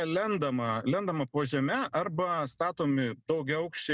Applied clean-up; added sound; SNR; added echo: none; none; none; none.